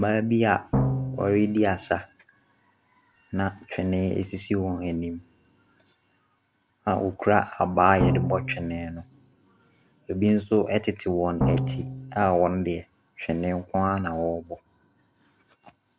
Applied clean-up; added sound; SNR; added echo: none; Drum; 2 dB; none.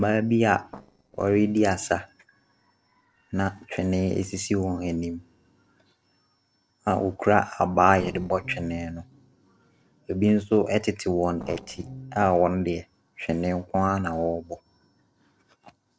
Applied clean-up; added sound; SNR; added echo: neural separator model SepFormer DNS4.